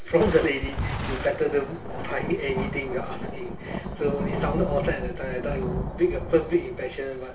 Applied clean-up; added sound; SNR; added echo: none; Thunder; 4 dB; reverberation time 0.2 s.